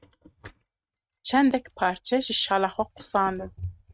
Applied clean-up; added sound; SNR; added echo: neural mask model RNNoise.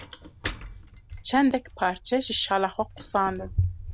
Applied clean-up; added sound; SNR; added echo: none; Bicycle; 7 dB; none.